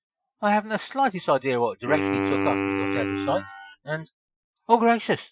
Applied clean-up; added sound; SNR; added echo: classical method Wiener filter.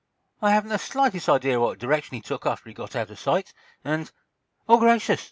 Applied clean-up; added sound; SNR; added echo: none; none; none; none.